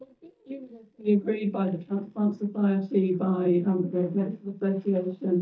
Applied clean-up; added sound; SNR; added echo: neural mask model DeepFilterNet 3.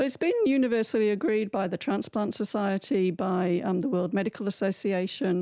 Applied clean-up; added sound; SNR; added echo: none; none; none; none.